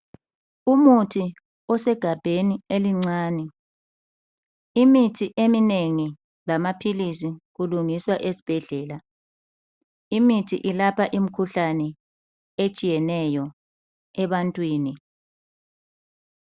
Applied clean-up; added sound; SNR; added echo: none; none; none; none.